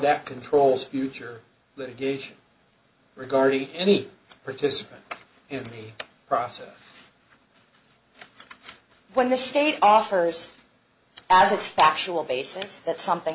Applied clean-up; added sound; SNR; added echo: none; none; none; none.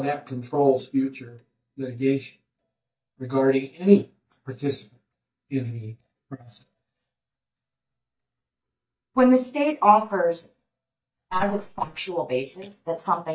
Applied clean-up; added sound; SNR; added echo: neural mask model DeepFilterNet 3.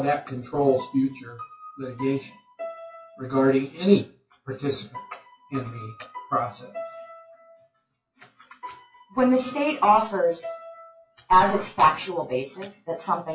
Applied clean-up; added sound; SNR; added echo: classical method WPE with log-MMSE.